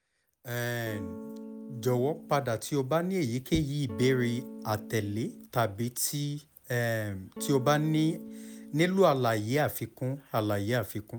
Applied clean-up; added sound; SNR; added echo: none; Electric guitar / Strum; 13 dB; none.